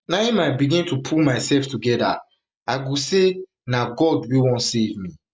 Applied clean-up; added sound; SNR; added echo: none; none; none; none.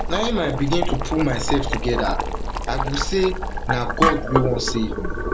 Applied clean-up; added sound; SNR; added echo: none; Boiling; -1 dB; none.